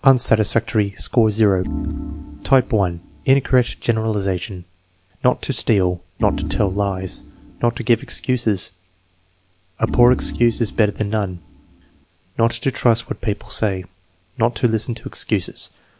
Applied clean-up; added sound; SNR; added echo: none; Organ; 9 dB; none.